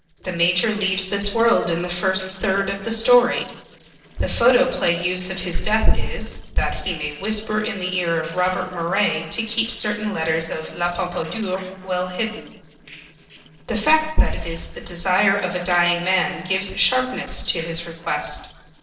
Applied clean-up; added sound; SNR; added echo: neural separator model SepFormer DNS4.